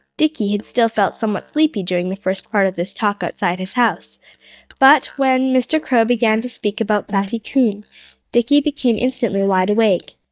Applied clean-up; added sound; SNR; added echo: neural mask model DeepFilterNet 3.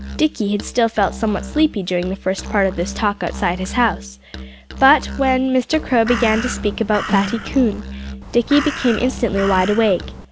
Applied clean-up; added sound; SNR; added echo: none; Crow + Musical instrument; 10 dB; none.